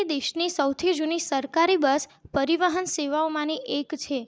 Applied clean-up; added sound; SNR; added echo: none; none; none; none.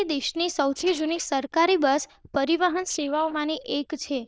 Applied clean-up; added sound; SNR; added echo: neural diffusion model UNIVERSE++.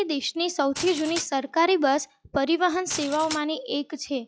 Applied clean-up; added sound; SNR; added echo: classical method log-MMSE.